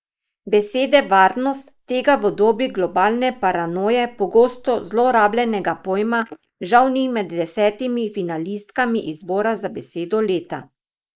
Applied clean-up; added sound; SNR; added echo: neural mask model Resemble Enhance denoiser.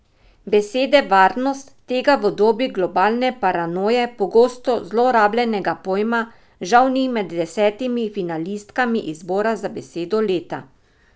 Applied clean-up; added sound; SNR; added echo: none; none; none; none.